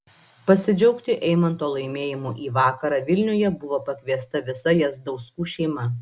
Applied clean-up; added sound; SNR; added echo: none; none; none; none.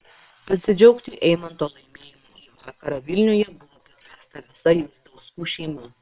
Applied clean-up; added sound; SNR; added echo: neural separator model SepFormer WHAM!.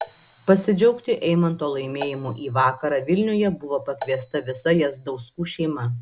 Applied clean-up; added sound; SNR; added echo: none; Marimba, xylophone; 20 dB; none.